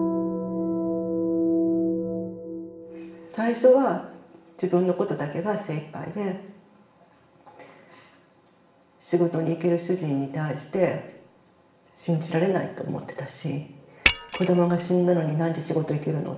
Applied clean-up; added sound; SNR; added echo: none; Shatter; 2 dB; reverberation time 0.8 s.